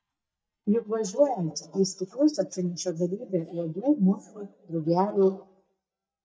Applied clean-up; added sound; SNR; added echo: neural mask model DeepFilterNet 3.